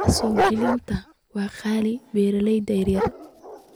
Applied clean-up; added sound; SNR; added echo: none; Dog; 5 dB; none.